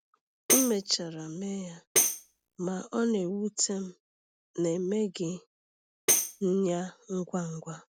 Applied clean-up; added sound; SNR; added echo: none; Tambourine; 0 dB; none.